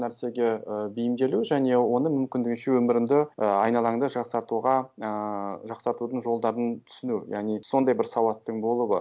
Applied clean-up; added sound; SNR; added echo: none; none; none; none.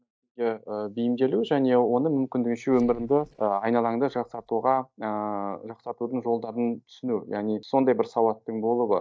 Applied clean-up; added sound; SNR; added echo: neural mask model DeepFilterNet 3.